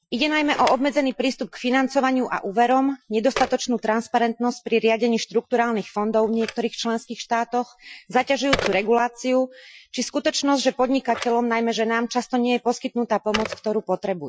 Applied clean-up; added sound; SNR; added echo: classical method Wiener filter.